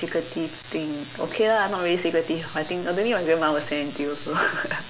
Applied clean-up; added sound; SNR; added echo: none; none; none; none.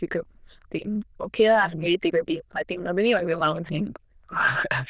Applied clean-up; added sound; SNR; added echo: neural diffusion model UNIVERSE++.